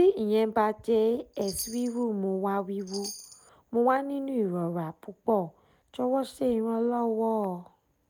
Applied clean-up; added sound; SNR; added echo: none; Chime; 17 dB; none.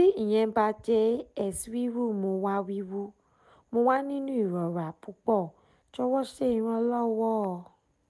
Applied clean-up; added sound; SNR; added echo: none; none; none; none.